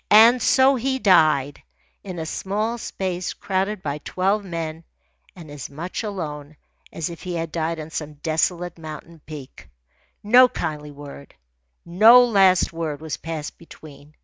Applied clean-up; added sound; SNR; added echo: none; none; none; none.